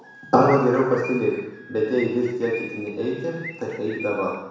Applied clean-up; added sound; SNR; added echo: none; Bird; 16 dB; reverberation time 1.1 s.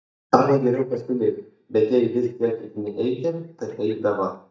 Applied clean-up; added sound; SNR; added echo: neural mask model DeepFilterNet 3.